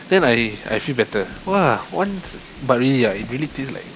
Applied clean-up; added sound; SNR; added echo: none; Wind + Drum kit; 18 dB; none.